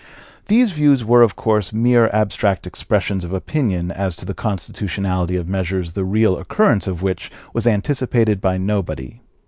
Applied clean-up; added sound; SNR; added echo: none; none; none; none.